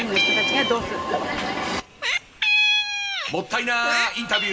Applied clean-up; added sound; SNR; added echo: none; Meow; -1 dB; reverberation time 1.7 s.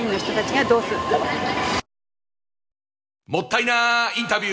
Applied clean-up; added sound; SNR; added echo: none; none; none; none.